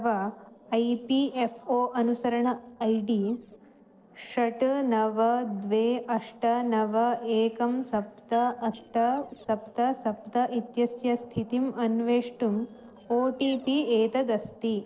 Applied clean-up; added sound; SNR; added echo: neural separator model SepFormer DNS4.